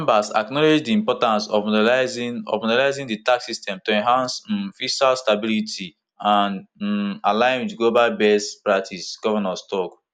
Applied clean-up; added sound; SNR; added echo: none; none; none; none.